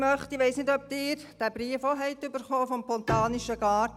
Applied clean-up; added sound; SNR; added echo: none; Bowed string instrument; 13 dB; none.